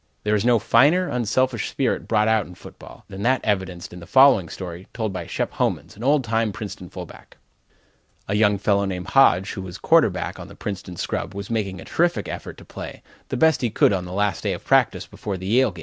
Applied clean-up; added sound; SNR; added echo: none; none; none; none.